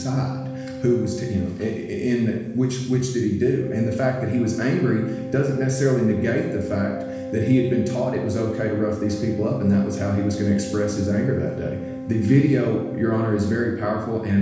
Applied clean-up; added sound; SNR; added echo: none; Organ; 11 dB; reverberation time 1.1 s.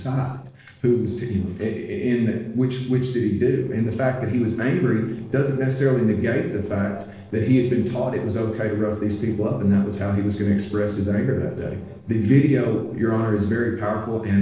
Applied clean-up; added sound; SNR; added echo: neural separator model SepFormer DNS4.